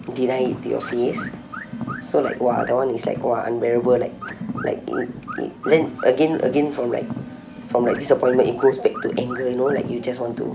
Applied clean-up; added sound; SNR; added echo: none; Car + Alarm / Car; 10 dB; none.